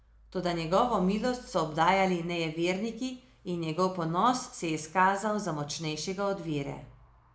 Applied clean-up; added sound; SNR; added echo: none; none; none; none.